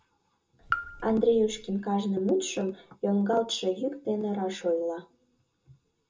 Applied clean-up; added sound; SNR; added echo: none; Raindrop / Drip; 8 dB; reverberation time 0.2 s.